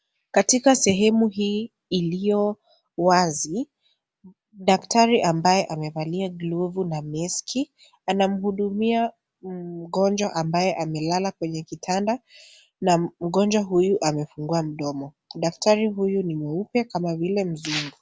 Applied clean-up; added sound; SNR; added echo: none; none; none; none.